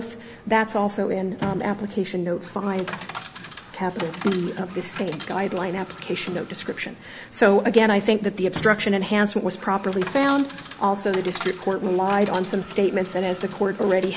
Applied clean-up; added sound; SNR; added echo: none; Coin (dropping) / Chatter; 15 dB; none.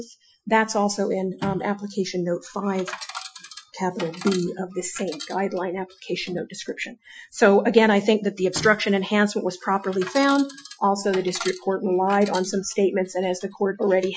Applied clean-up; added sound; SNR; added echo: classical method Wiener filter.